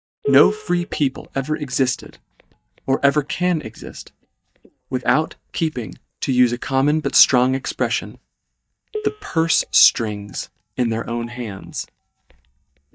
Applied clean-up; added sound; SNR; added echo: neural mask model DeepFilterNet 3.